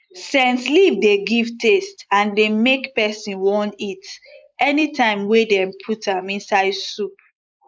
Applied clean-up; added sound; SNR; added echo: neural mask model Resemble Enhance denoiser.